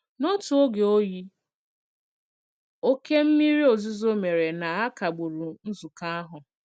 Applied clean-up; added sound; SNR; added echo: none; none; none; none.